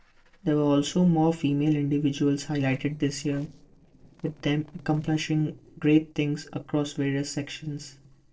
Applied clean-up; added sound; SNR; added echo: neural separator model SepFormer DNS4.